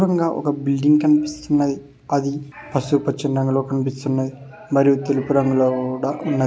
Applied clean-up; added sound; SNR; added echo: none; none; none; none.